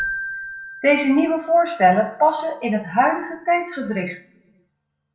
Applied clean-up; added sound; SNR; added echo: none; Keyboard (musical); 15 dB; reverberation time 0.4 s.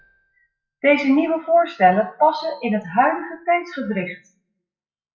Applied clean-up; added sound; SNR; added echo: classical method WPE with log-MMSE.